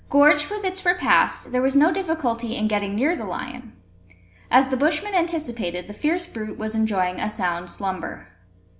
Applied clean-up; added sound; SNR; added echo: none; none; none; none.